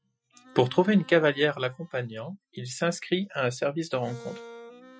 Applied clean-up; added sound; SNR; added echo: classical method Wiener filter.